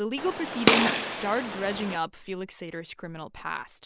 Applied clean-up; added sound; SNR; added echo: none; Gunshot, gunfire; -4 dB; none.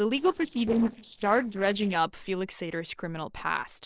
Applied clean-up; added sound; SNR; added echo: neural separator model SepFormer DNS4.